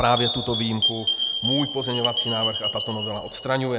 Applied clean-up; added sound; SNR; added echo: none; Chime; -3 dB; none.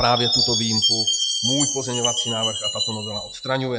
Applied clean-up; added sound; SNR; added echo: classical method log-MMSE.